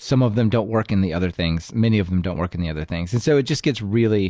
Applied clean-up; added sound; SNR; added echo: none; none; none; none.